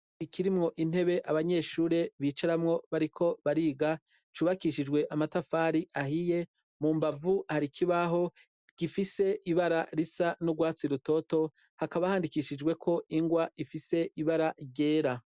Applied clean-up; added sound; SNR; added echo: none; none; none; none.